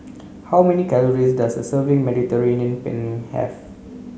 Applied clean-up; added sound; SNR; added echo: none; none; none; none.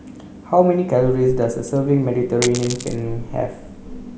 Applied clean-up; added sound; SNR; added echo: none; Coin (dropping); 12 dB; none.